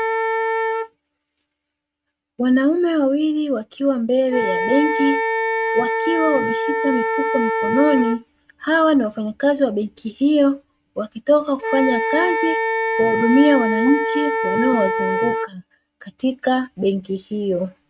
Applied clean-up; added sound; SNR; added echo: neural mask model RNNoise.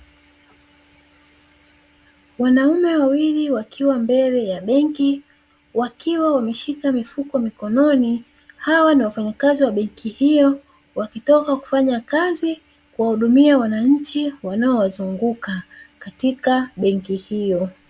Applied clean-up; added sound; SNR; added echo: none; none; none; none.